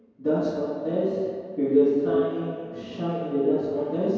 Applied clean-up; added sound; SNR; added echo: none; none; none; reverberation time 2.2 s.